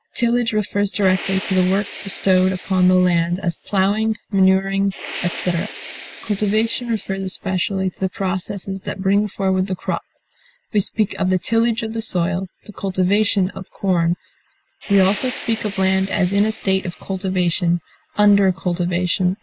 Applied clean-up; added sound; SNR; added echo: none; Fire; 14 dB; none.